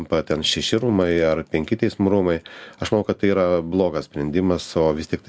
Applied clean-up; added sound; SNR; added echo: none; none; none; none.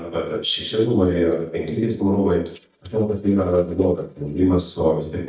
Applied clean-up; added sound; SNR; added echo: neural mask model DeepFilterNet 3.